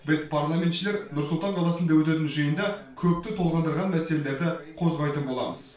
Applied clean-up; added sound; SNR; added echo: none; none; none; reverberation time 0.3 s.